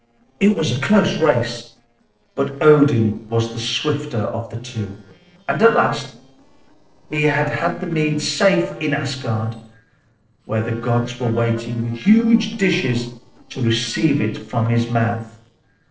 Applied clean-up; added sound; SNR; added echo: neural separator model SepFormer DNS4.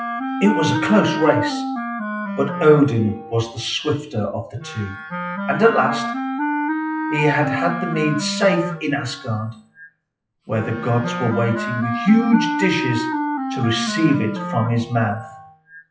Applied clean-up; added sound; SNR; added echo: classical method WPE with log-MMSE.